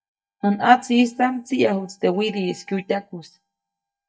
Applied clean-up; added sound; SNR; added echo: neural mask model DeepFilterNet 3.